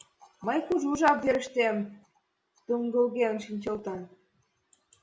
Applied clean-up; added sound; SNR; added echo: none; none; none; none.